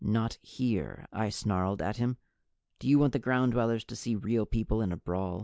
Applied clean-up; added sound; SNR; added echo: none; none; none; none.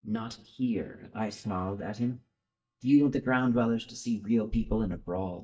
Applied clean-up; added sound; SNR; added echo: neural mask model DeepFilterNet 3.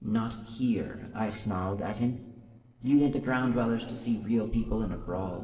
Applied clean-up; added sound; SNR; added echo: neural separator model SepFormer DNS4.